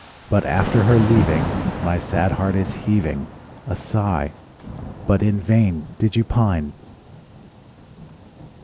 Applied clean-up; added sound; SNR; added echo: none; Thunder / Rain; 8 dB; none.